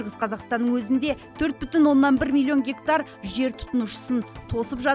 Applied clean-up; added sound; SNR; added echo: none; none; none; none.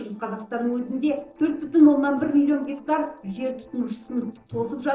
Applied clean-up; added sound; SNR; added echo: neural separator model SepFormer DNS4.